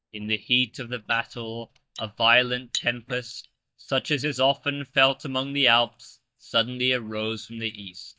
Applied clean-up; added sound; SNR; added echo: neural mask model DeepFilterNet 3.